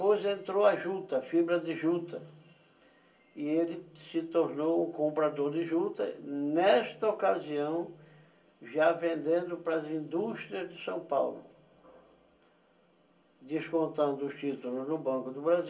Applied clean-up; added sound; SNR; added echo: none; none; none; reverberation time 0.2 s.